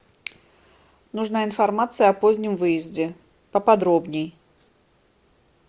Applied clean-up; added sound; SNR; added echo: none; none; none; none.